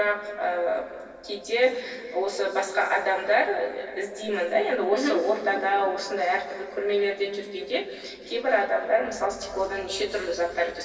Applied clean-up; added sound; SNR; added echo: none; none; none; reverberation time 2.5 s.